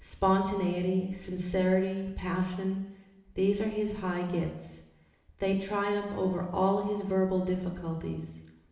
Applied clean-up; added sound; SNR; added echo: none; none; none; reverberation time 1.0 s.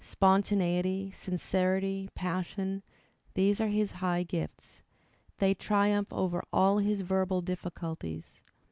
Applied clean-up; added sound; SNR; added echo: none; none; none; none.